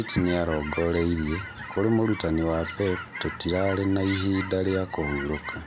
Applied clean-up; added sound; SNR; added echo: none; Chirp, tweet / Fowl; 11 dB; none.